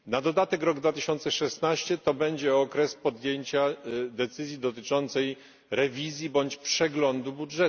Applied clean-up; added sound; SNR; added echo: none; none; none; none.